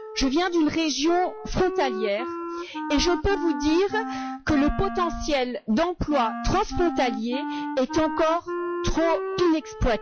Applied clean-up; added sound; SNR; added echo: classical method log-MMSE.